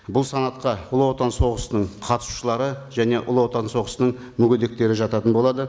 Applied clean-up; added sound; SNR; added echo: none; none; none; none.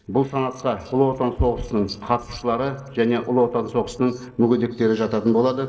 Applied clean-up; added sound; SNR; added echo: neural separator model SepFormer DNS4.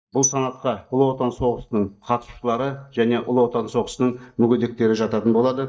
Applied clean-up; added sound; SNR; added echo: neural mask model DeepFilterNet 3.